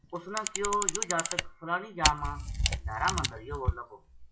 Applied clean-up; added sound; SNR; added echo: classical method WPE with log-MMSE.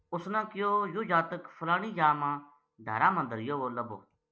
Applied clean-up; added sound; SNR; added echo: none; none; none; none.